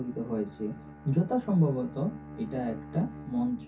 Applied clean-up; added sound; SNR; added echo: none; Bowed string instrument; 15 dB; reverberation time 0.3 s.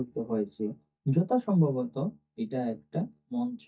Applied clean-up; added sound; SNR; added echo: neural mask model DeepFilterNet 3.